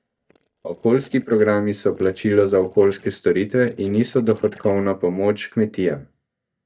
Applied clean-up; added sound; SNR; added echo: neural mask model DeepFilterNet 3.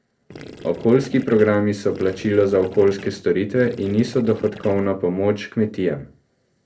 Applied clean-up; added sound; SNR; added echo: neural separator model SepFormer DNS4.